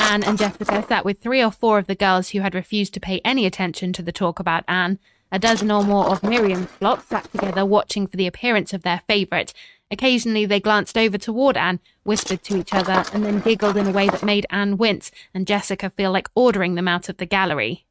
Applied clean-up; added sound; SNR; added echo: neural mask model RNNoise.